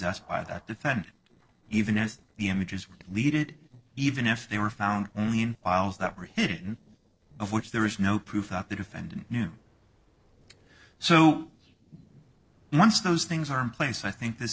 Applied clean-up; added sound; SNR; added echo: neural separator model SepFormer DNS4.